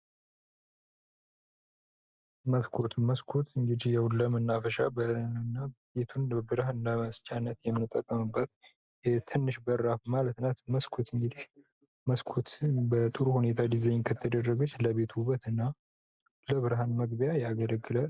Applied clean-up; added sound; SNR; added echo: none; none; none; none.